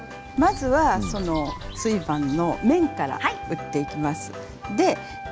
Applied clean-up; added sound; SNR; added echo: none; Bird; 12 dB; none.